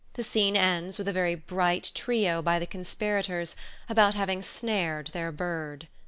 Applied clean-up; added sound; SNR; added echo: none; none; none; none.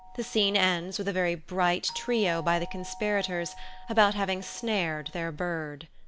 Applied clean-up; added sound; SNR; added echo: none; Doorbell; 20 dB; none.